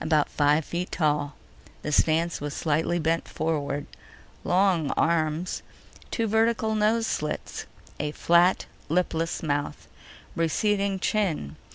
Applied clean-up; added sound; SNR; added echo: none; none; none; none.